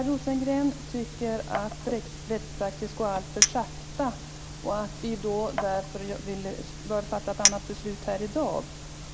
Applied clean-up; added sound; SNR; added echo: none; Chink, clink; 4 dB; none.